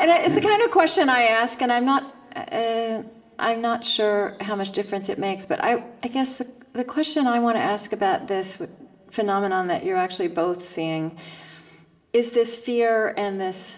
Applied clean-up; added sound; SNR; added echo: none; none; none; reverberation time 2.4 s.